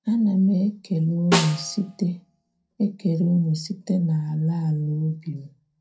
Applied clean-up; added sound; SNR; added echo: none; Snare drum; 8 dB; reverberation time 0.2 s.